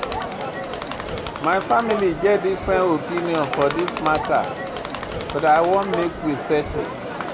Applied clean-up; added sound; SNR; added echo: none; Crowd; 6 dB; none.